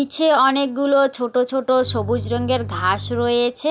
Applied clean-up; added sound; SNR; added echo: none; Bowed string instrument; 10 dB; none.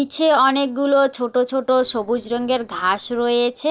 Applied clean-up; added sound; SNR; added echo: neural separator model SepFormer DNS4.